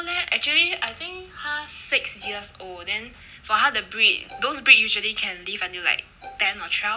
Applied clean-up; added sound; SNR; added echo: none; Bowed string instrument; 19 dB; none.